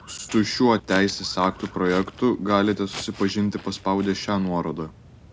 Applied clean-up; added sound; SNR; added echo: none; Walk, footsteps; 18 dB; none.